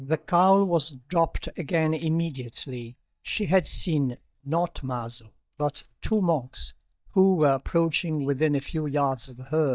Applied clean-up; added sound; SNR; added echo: neural mask model DeepFilterNet 3.